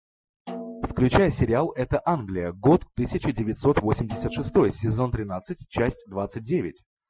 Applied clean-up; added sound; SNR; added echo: classical method Wiener filter.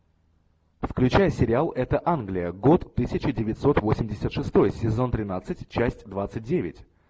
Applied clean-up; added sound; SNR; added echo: none; none; none; none.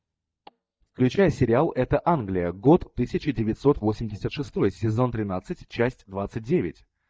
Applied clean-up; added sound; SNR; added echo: neural mask model DeepFilterNet 3.